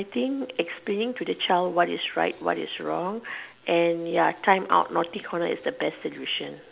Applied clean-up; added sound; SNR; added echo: none; none; none; none.